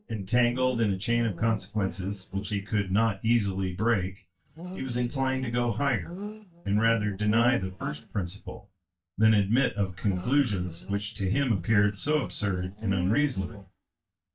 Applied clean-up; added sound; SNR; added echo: neural mask model DeepFilterNet 3.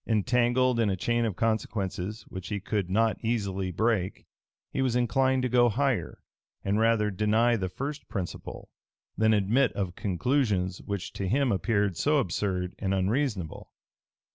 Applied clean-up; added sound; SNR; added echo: none; none; none; none.